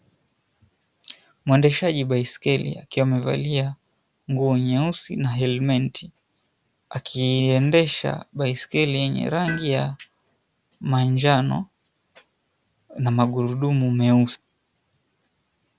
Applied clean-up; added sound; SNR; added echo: none; Tools; 18 dB; none.